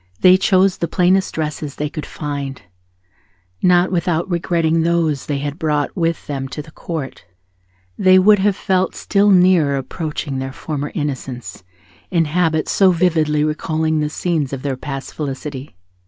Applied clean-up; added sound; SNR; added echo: none; Cowbell; 19 dB; none.